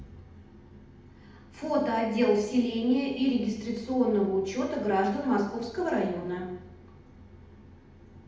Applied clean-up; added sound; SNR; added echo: none; none; none; reverberation time 0.8 s.